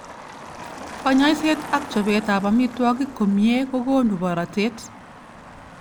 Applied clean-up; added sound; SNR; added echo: none; Motor vehicle (road); 15 dB; none.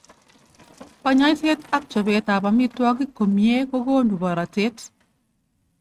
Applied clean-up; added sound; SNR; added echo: neural mask model RNNoise.